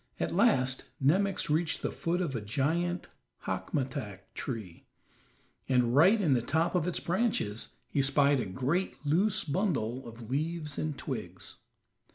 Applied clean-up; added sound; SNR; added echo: none; none; none; none.